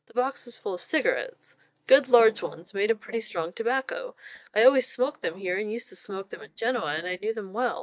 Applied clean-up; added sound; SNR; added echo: neural mask model DeepFilterNet 3.